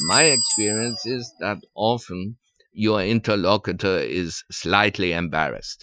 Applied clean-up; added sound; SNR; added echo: classical method Wiener filter.